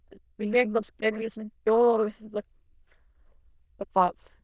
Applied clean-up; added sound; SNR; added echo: neural diffusion model UNIVERSE++.